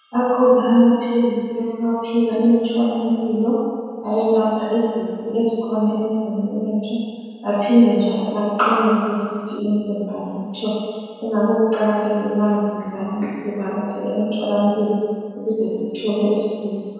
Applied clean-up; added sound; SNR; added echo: none; none; none; reverberation time 1.8 s.